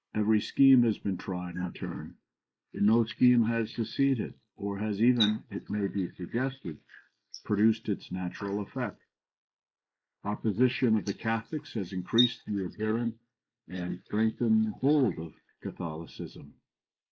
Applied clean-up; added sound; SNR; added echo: neural mask model Resemble Enhance denoiser.